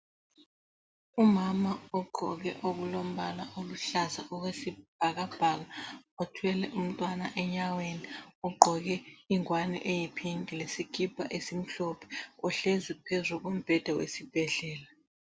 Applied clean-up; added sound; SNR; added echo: none; none; none; none.